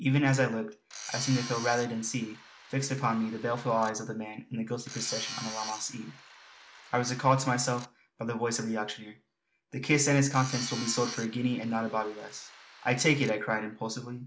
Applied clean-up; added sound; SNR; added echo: none; Tools; 12 dB; none.